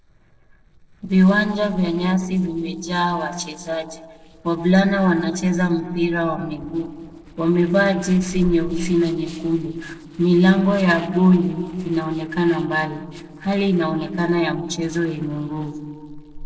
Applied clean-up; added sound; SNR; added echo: neural separator model SepFormer DNS4.